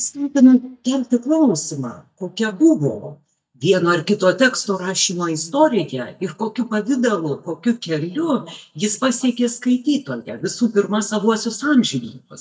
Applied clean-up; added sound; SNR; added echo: neural mask model DeepFilterNet 3.